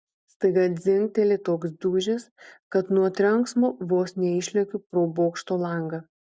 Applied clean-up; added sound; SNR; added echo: none; none; none; none.